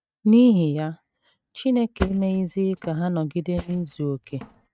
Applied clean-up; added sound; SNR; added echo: neural mask model RNNoise.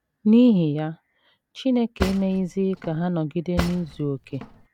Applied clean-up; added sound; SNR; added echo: none; Cutlery, silverware / Drawer open or close; 10 dB; none.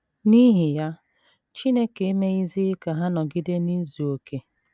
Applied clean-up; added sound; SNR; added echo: none; none; none; none.